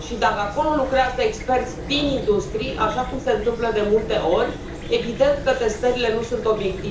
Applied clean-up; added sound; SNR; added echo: none; Chirp, tweet / Fowl; 10 dB; reverberation time 0.7 s.